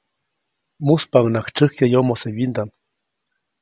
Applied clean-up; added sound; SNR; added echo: none; none; none; none.